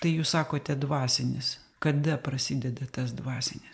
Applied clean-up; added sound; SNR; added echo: none; none; none; none.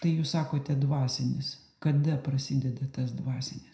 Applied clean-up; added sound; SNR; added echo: none; none; none; reverberation time 0.5 s.